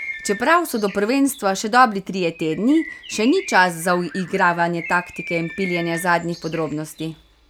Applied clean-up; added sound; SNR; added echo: none; Bird; 15 dB; none.